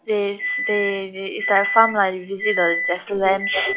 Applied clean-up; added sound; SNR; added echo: classical method log-MMSE.